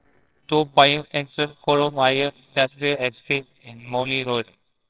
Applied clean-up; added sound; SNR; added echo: neural separator model SepFormer WHAMR!.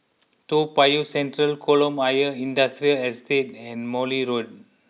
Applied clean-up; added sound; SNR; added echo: none; none; none; none.